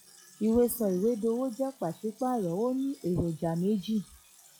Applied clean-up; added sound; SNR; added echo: classical method log-MMSE.